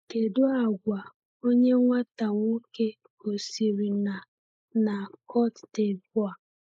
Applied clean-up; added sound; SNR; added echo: neural mask model Resemble Enhance denoiser.